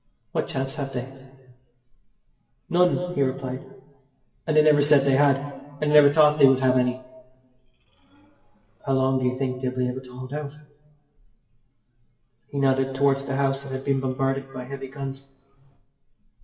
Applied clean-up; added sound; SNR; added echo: classical method WPE with log-MMSE.